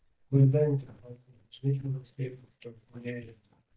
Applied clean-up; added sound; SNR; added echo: neural mask model DeepFilterNet 3.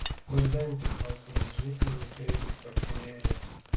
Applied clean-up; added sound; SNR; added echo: none; Livestock, farm animals, working animals; -4 dB; reverberation time 0.4 s.